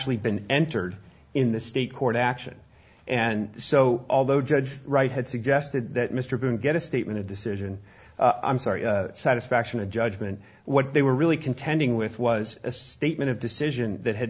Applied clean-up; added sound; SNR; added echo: none; none; none; none.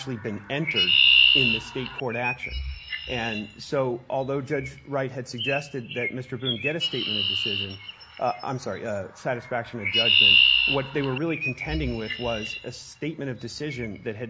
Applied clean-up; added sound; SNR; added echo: none; Chirp, tweet; -4 dB; none.